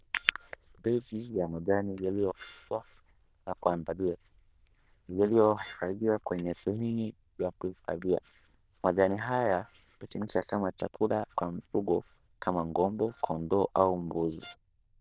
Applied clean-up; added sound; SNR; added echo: neural diffusion model UNIVERSE++.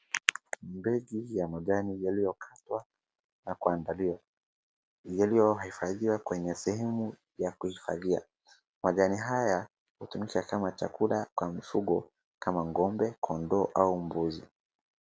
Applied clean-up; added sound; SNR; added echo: none; none; none; none.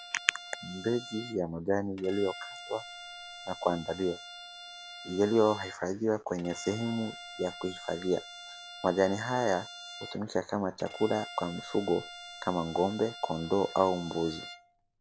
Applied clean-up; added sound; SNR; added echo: none; Bowed string instrument; 14 dB; none.